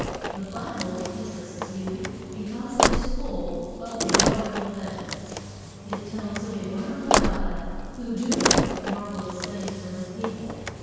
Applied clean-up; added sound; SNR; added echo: none; Slam; -4 dB; reverberation time 2.1 s.